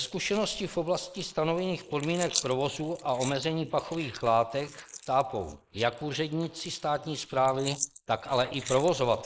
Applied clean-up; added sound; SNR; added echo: neural mask model Resemble Enhance denoiser.